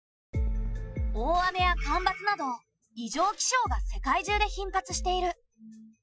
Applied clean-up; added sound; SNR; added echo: classical method Wiener filter.